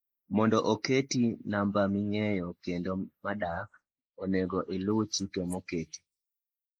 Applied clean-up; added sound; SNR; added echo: neural mask model Resemble Enhance denoiser.